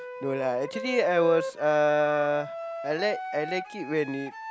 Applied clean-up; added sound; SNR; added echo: none; Wind instrument, woodwind instrument; 9 dB; none.